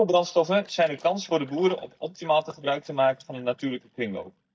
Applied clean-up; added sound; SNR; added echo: neural mask model DeepFilterNet 3.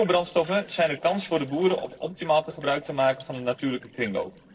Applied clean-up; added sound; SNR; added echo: neural separator model SepFormer DNS4.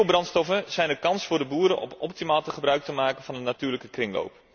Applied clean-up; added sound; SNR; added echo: none; none; none; none.